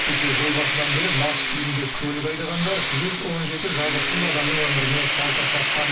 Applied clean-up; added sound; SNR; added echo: none; Tools; -4 dB; reverberation time 0.2 s.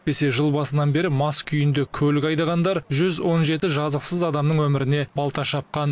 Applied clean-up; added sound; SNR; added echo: none; none; none; none.